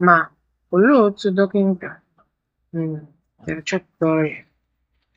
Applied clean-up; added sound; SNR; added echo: neural mask model DeepFilterNet 3.